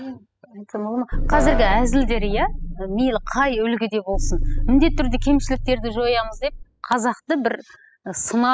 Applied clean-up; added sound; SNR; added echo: classical method spectral subtraction.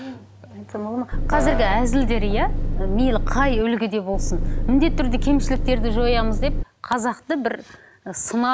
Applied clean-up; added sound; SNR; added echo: none; Engine + Piano; -3 dB; none.